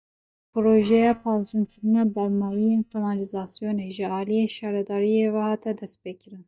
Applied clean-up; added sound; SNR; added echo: neural mask model DeepFilterNet 3.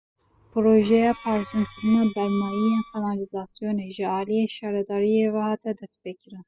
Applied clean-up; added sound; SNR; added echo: classical method spectral subtraction.